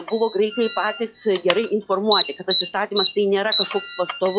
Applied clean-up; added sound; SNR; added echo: classical method log-MMSE.